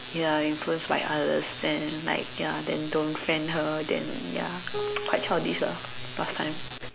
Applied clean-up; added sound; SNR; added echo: none; Keyboard (musical); 15 dB; none.